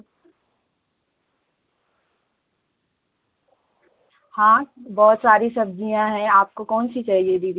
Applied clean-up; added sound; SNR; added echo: none; none; none; none.